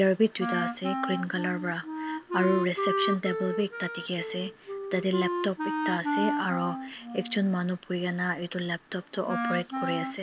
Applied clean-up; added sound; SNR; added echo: none; Wind instrument, woodwind instrument; 3 dB; none.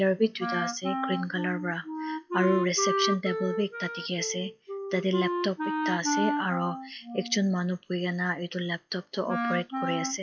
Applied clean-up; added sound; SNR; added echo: classical method log-MMSE.